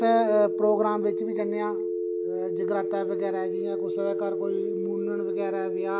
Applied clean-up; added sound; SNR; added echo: none; Telephone; 0 dB; none.